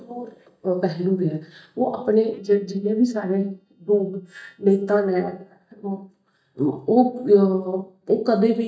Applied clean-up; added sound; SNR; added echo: neural mask model DeepFilterNet 3.